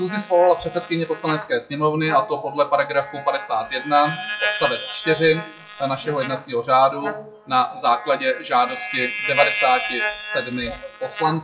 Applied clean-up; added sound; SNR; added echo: classical method WPE with log-MMSE.